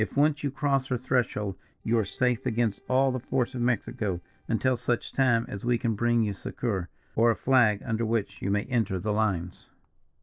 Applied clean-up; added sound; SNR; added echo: neural separator model SepFormer DNS4.